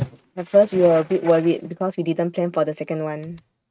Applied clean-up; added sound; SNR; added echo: neural mask model RNNoise.